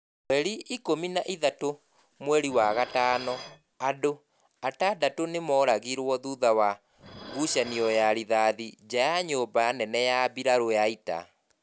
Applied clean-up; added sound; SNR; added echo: none; Dishes, pots, and pans; 20 dB; none.